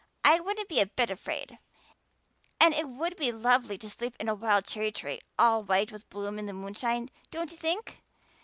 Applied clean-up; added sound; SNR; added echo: none; none; none; none.